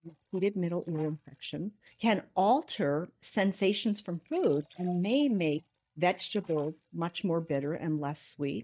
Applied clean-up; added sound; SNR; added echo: neural mask model DeepFilterNet 3.